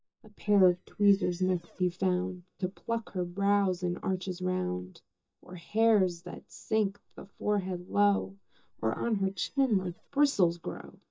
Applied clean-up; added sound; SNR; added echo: neural mask model DeepFilterNet 3.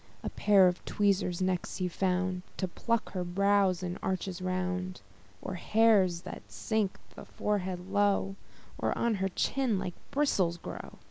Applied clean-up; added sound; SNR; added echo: none; none; none; none.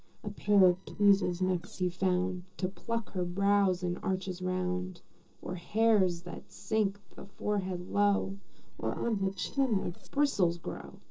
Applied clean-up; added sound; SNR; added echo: neural separator model SepFormer DNS4.